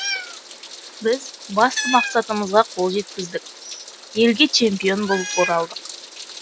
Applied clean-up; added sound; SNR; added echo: none; Meow; 9 dB; none.